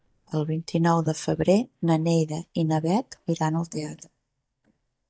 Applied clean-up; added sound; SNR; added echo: neural mask model DeepFilterNet 3.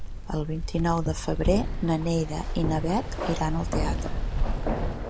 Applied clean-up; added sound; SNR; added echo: none; Keys jangling; 0 dB; none.